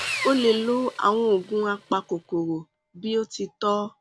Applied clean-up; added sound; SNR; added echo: none; Sawing; 13 dB; none.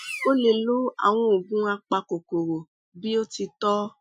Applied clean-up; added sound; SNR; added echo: classical method Wiener filter.